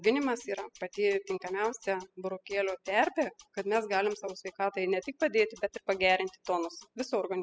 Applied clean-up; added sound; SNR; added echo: classical method spectral subtraction.